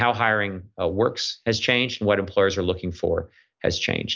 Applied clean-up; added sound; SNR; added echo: none; none; none; none.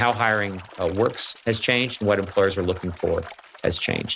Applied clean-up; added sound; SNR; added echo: neural mask model RNNoise.